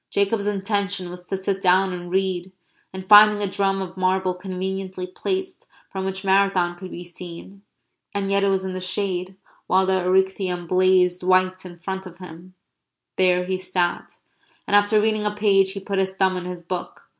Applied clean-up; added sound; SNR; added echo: none; none; none; none.